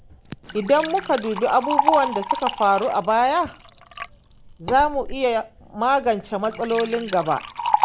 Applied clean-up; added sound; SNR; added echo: none; Liquid; 6 dB; none.